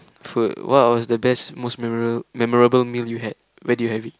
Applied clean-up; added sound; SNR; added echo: none; none; none; none.